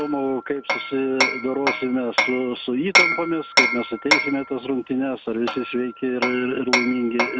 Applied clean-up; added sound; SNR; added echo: none; Hammer; 0 dB; none.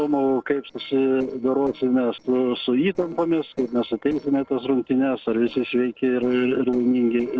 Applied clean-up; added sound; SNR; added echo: neural separator model SepFormer DNS4.